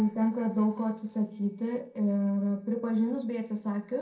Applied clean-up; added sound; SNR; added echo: neural separator model SepFormer DNS4.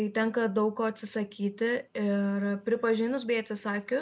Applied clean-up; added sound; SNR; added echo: none; none; none; none.